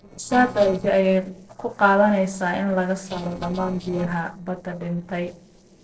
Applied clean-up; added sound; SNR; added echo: neural separator model SepFormer DNS4.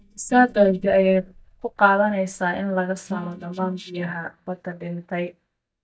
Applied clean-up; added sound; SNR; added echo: neural mask model DeepFilterNet 3.